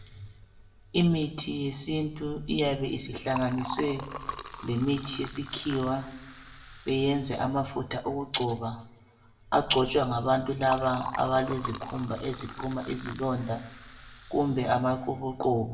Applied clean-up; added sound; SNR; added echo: none; Liquid; 14 dB; reverberation time 0.7 s.